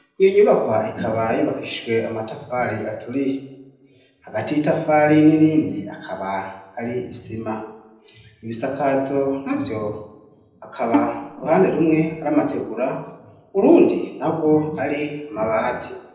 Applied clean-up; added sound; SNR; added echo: neural separator model SepFormer DNS4.